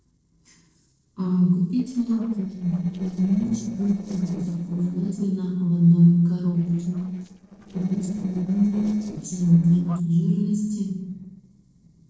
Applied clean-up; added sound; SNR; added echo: neural separator model SepFormer DNS4.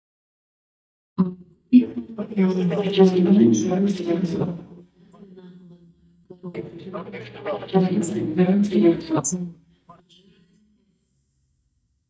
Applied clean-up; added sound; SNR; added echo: neural mask model DeepFilterNet 3.